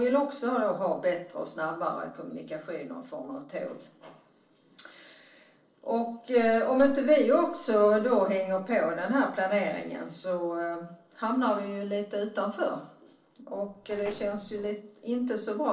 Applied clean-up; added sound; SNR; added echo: neural separator model SepFormer DNS4.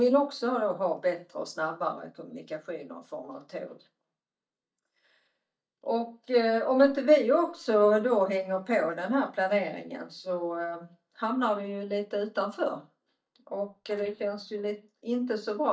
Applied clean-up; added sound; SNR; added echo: neural mask model DeepFilterNet 3.